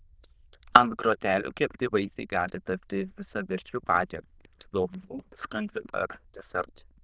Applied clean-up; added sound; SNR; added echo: neural diffusion model UNIVERSE++.